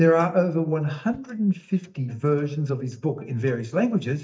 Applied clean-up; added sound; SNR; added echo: neural mask model DeepFilterNet 3.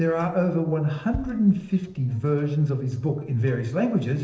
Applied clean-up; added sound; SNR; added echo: neural separator model SepFormer DNS4.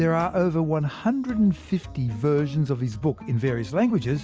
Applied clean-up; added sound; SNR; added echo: none; none; none; none.